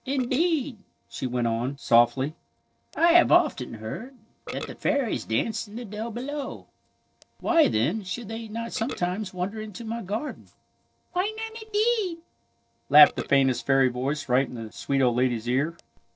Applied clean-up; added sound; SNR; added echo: neural separator model SepFormer DNS4.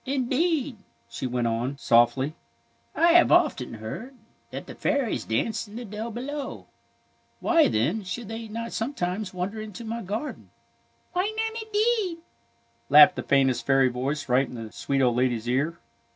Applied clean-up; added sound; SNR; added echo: none; none; none; none.